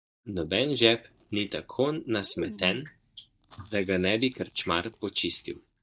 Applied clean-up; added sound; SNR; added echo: neural mask model DeepFilterNet 3.